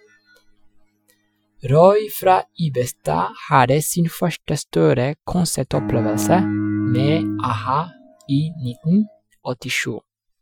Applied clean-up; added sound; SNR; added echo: classical method Wiener filter.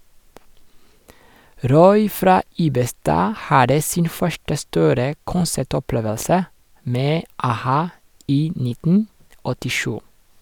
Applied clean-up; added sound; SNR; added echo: none; none; none; none.